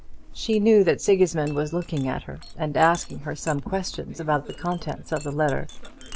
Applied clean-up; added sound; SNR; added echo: none; Chink, clink; 14 dB; none.